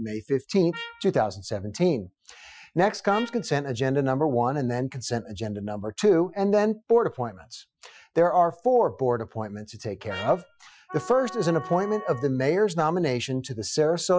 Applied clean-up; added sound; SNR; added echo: classical method Wiener filter.